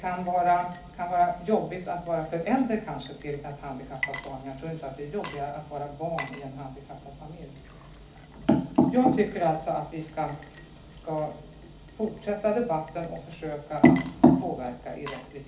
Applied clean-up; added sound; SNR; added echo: none; Water / Liquid; 18 dB; reverberation time 0.4 s.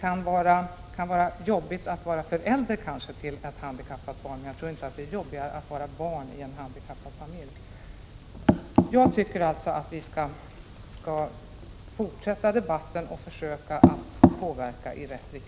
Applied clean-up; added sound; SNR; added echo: none; none; none; none.